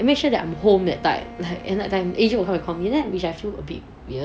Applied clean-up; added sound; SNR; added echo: none; Bowed string instrument; 20 dB; none.